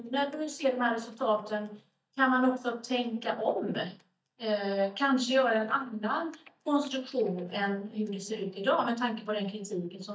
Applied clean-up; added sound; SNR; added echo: neural mask model DeepFilterNet 3.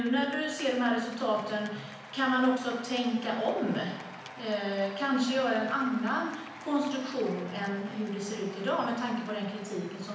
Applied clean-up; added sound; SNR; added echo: none; Applause / Cheering; 16 dB; reverberation time 0.9 s.